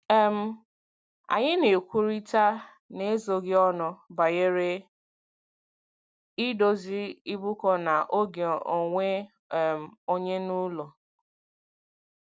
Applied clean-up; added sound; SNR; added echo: none; none; none; none.